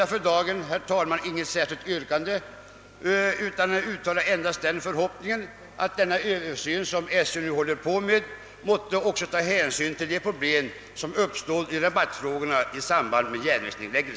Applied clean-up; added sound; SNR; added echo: none; none; none; none.